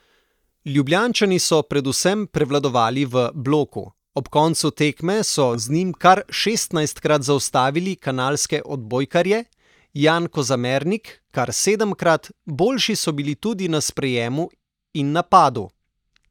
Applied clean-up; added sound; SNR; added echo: neural mask model DeepFilterNet 3.